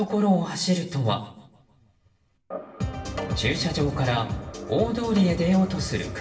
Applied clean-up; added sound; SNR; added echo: none; none; none; reverberation time 0.7 s.